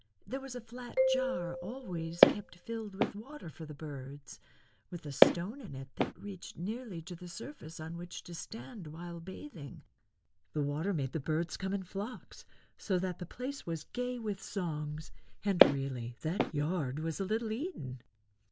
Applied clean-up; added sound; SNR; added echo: none; Marimba, xylophone + Walk, footsteps; -4 dB; none.